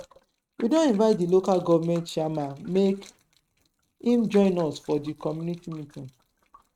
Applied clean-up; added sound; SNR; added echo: neural mask model RNNoise.